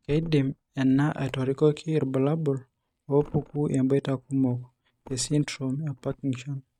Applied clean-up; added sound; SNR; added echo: neural mask model RNNoise.